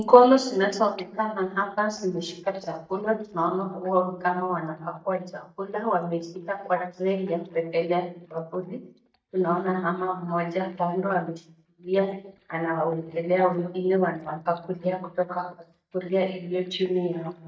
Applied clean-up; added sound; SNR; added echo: neural mask model DeepFilterNet 3.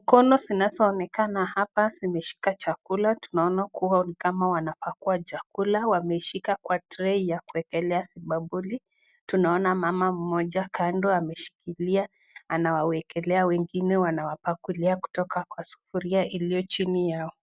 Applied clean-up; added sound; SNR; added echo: none; none; none; none.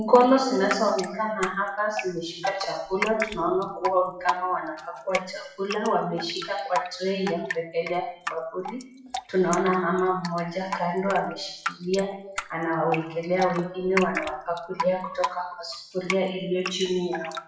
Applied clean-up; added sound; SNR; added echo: classical method WPE with log-MMSE.